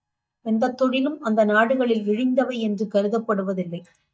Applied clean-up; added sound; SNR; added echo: neural mask model DeepFilterNet 3.